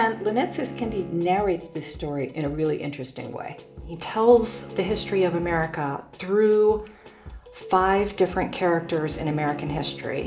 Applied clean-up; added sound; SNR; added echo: none; Bowed string instrument; 17 dB; reverberation time 0.5 s.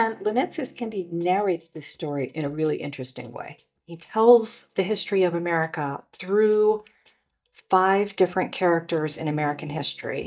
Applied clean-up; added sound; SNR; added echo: neural mask model DeepFilterNet 3.